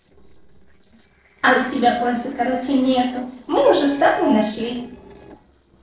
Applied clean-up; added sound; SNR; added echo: neural separator model SepFormer DNS4.